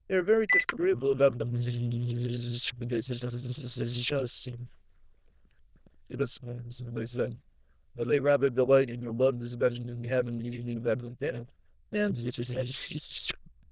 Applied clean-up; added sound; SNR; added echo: neural diffusion model UNIVERSE++.